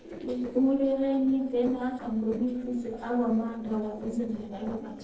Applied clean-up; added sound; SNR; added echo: neural separator model SepFormer DNS4.